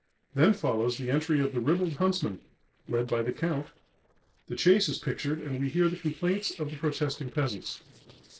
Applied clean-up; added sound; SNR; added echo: neural separator model SepFormer DNS4.